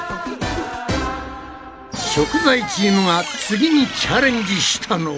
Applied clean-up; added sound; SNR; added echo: none; none; none; none.